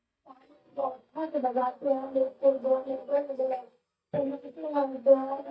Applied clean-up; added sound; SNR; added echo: neural mask model DeepFilterNet 3.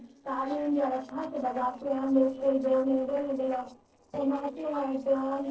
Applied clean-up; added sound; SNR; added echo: neural separator model SepFormer DNS4.